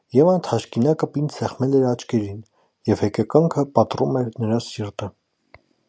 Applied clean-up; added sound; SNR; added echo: none; none; none; none.